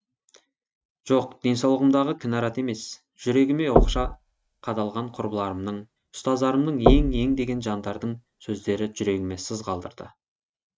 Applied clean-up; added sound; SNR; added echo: neural mask model RNNoise.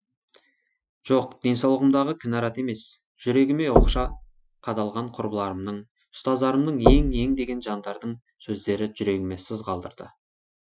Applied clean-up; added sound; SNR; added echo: classical method Wiener filter.